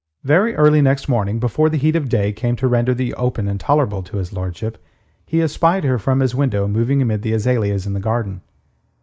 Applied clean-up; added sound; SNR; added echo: none; none; none; none.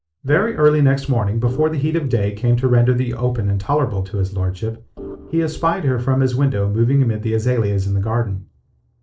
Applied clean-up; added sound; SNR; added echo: neural separator model SepFormer DNS4.